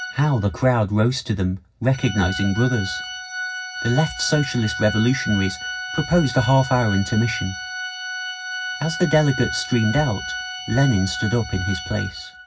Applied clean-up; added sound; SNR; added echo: none; Organ; 9 dB; reverberation time 0.4 s.